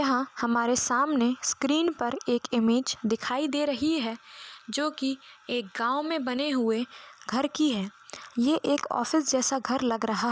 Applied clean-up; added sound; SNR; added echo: none; none; none; none.